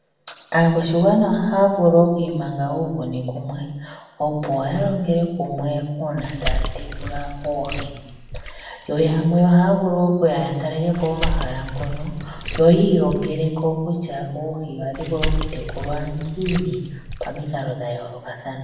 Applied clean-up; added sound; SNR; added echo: none; Water / Splash, splatter; 6 dB; reverberation time 1.0 s.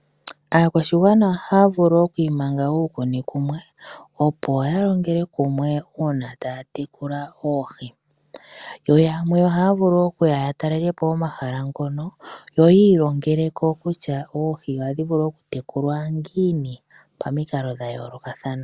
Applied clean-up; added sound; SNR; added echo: none; none; none; none.